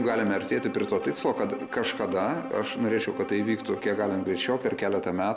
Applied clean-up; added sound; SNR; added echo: none; Bowed string instrument; 12 dB; none.